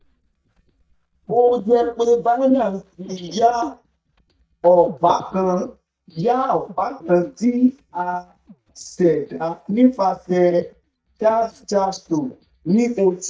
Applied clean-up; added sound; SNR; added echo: neural mask model DeepFilterNet 3.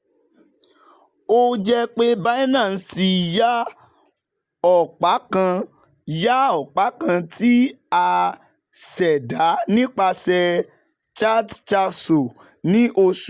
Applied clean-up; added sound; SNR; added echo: none; none; none; none.